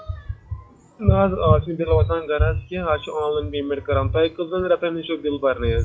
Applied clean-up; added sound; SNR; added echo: classical method log-MMSE.